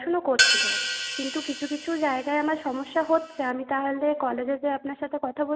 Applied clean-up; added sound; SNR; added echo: none; Hi-hat; 1 dB; none.